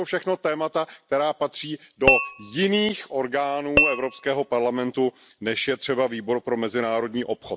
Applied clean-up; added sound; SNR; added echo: none; Tap / Glass; 1 dB; none.